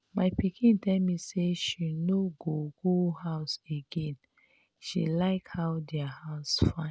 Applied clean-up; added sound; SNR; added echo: none; none; none; none.